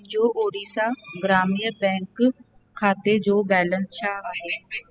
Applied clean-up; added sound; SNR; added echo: classical method spectral subtraction.